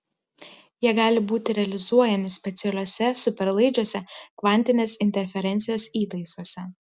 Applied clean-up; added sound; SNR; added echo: none; none; none; none.